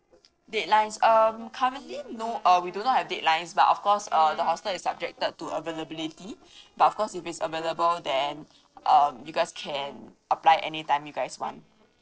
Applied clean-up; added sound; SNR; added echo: neural separator model SepFormer DNS4.